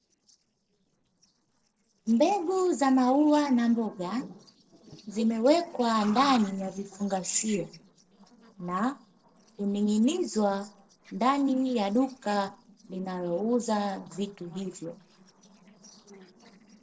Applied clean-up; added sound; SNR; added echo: neural separator model SepFormer DNS4.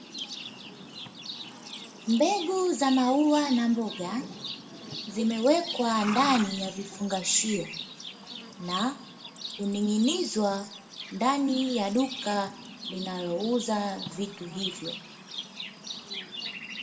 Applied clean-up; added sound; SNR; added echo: none; Livestock, farm animals, working animals; 11 dB; reverberation time 0.6 s.